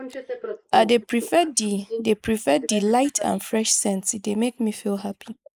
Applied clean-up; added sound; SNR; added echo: neural mask model Resemble Enhance denoiser.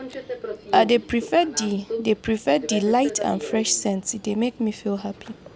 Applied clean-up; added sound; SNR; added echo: none; Subway, metro, underground; 11 dB; none.